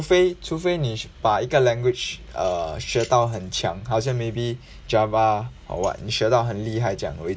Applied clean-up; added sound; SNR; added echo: none; none; none; none.